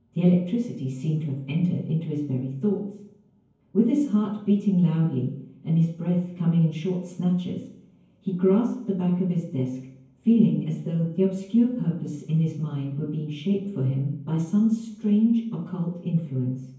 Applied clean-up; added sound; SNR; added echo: none; none; none; reverberation time 0.9 s.